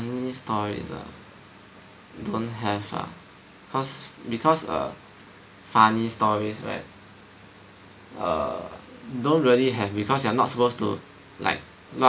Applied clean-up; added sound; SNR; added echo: none; none; none; none.